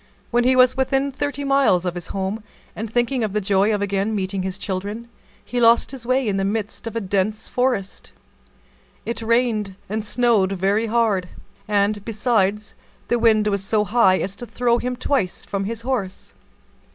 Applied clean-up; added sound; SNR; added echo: none; none; none; none.